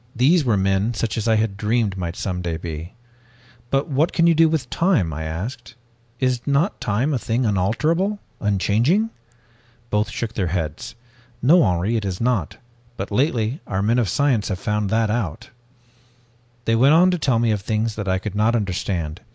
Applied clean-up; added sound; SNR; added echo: none; none; none; none.